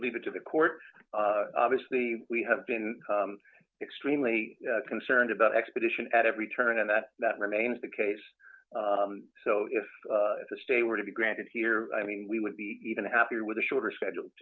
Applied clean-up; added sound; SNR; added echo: none; none; none; none.